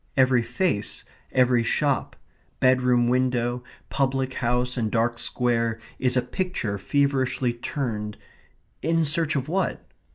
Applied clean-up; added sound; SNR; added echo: neural mask model Resemble Enhance denoiser.